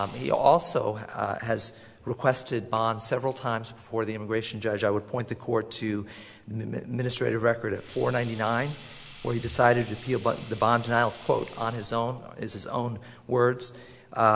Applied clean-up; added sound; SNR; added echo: none; Sink (filling or washing); 19 dB; none.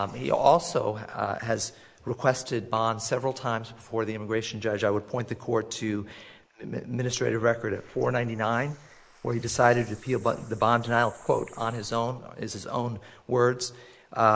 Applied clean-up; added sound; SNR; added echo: neural mask model Resemble Enhance denoiser.